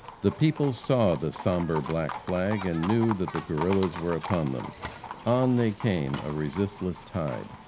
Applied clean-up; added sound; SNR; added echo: none; Livestock, farm animals, working animals; 12 dB; none.